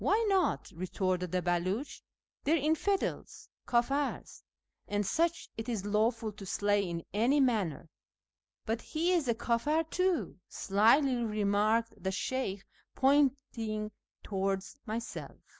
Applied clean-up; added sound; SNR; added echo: none; none; none; none.